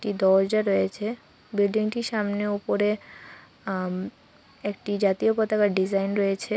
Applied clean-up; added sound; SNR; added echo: none; none; none; none.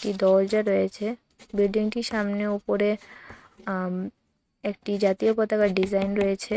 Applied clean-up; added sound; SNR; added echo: neural mask model RNNoise.